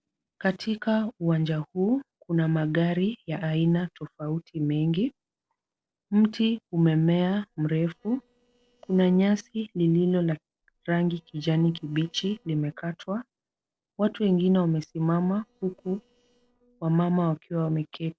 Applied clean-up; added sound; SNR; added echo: neural separator model SepFormer DNS4.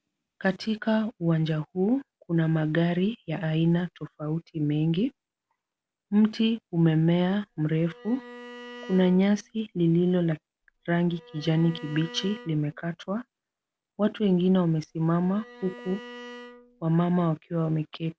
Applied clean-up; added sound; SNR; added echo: none; Bowed string instrument; 19 dB; none.